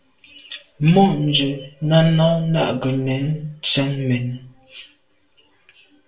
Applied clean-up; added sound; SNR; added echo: none; none; none; reverberation time 0.2 s.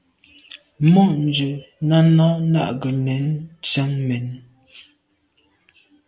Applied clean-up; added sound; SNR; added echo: none; none; none; none.